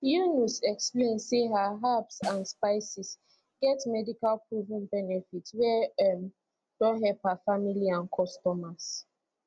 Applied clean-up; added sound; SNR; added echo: none; Snare drum; 19 dB; none.